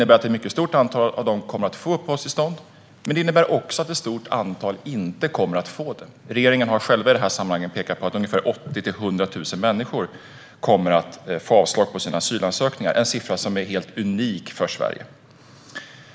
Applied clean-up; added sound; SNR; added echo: none; none; none; none.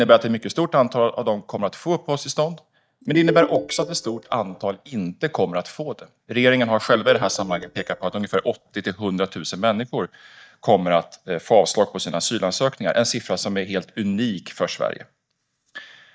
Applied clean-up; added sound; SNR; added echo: neural mask model DeepFilterNet 3.